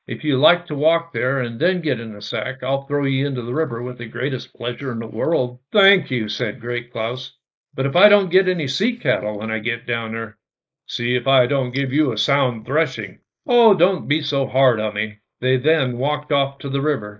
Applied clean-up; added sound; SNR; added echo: neural mask model Resemble Enhance denoiser.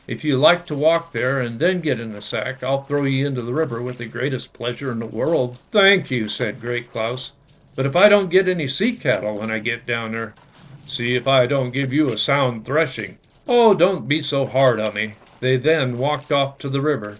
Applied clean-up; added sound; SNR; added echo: neural separator model SepFormer DNS4.